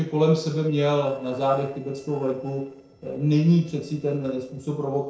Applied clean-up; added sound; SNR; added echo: neural separator model SepFormer DNS4.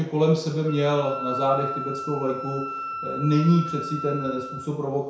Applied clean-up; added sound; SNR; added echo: none; Wind instrument, woodwind instrument; 9 dB; reverberation time 0.5 s.